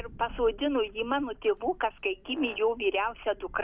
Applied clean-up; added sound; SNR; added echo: none; Brass instrument + Thunder; 18 dB; none.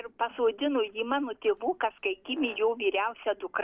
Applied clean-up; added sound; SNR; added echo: neural separator model SepFormer DNS4.